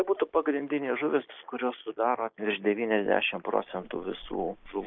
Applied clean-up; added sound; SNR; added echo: neural mask model Resemble Enhance denoiser.